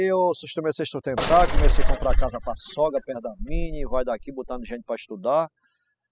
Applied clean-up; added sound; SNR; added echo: classical method spectral subtraction.